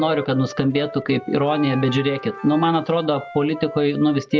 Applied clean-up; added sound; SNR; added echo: none; Wind instrument, woodwind instrument + Trumpet; 15 dB; none.